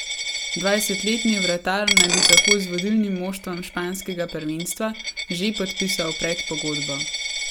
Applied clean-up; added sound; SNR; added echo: none; Coin (dropping); -1 dB; none.